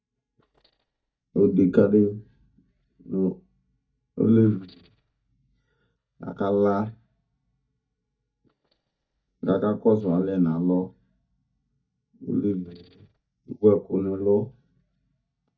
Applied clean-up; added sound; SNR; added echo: neural mask model DeepFilterNet 3.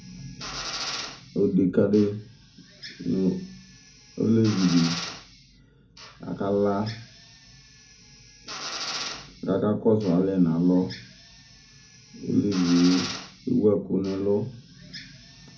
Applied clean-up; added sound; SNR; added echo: none; Drill; 13 dB; reverberation time 0.3 s.